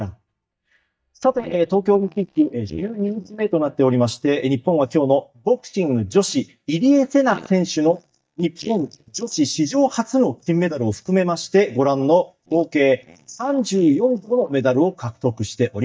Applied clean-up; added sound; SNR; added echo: neural mask model DeepFilterNet 3.